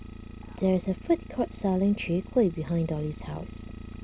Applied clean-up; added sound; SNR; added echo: none; Idling; 13 dB; none.